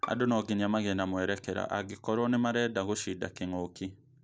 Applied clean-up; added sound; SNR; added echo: neural separator model SepFormer DNS4.